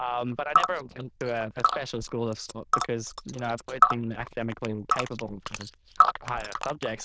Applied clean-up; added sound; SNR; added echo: neural diffusion model UNIVERSE++.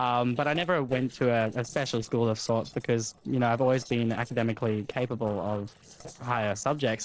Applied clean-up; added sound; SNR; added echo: neural separator model SepFormer DNS4.